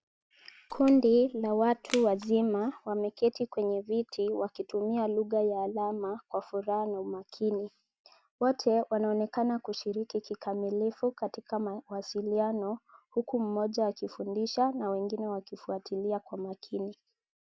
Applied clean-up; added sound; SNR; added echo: none; Crushing; 15 dB; none.